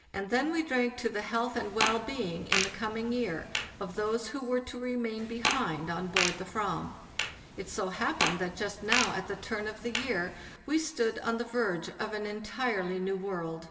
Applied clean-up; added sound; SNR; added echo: none; Fart; 2 dB; reverberation time 1.9 s.